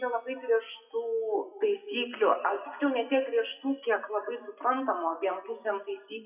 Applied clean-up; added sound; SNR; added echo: classical method WPE with log-MMSE.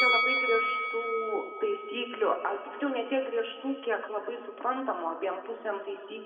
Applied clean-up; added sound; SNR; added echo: none; Bell; 2 dB; reverberation time 2.0 s.